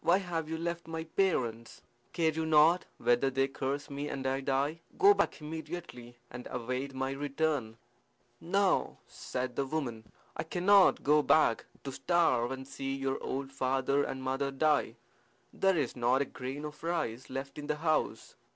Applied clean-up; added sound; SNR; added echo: none; none; none; none.